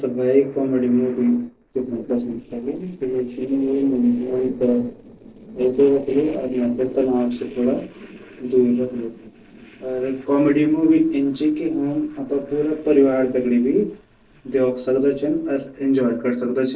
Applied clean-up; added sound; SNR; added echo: neural separator model SepFormer DNS4.